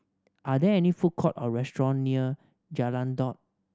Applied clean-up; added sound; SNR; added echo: none; none; none; none.